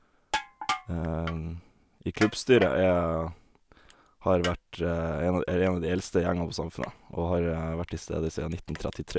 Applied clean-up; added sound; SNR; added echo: none; Crushing; 13 dB; none.